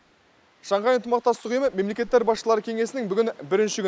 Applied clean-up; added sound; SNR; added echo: neural mask model Resemble Enhance denoiser.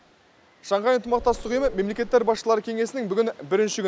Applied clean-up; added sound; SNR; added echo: none; Subway, metro, underground / Doorbell; 14 dB; none.